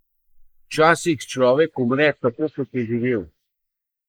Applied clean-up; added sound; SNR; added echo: neural mask model Resemble Enhance denoiser.